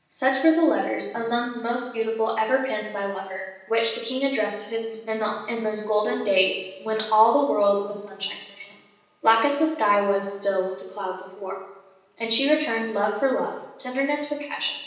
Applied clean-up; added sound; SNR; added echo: none; none; none; reverberation time 0.9 s.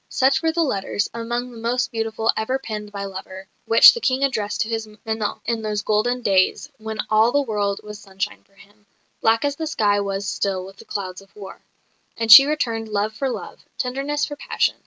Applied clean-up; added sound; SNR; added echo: none; none; none; none.